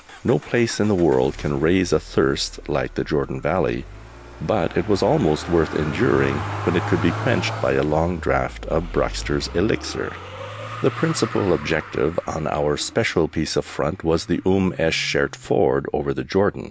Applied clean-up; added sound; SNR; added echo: none; Motor vehicle (road); 12 dB; none.